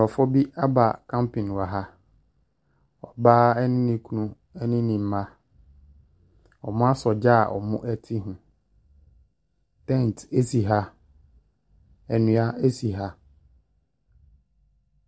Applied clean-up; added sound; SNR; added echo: none; none; none; none.